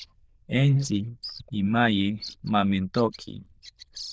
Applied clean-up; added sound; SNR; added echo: neural diffusion model UNIVERSE++.